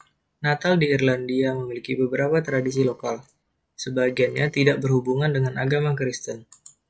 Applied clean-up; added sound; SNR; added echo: neural separator model SepFormer DNS4.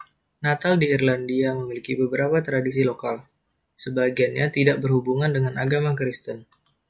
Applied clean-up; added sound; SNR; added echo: none; none; none; none.